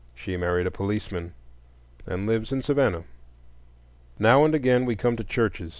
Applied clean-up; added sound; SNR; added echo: none; none; none; none.